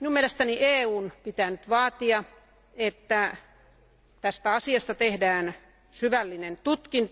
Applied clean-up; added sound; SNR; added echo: none; none; none; none.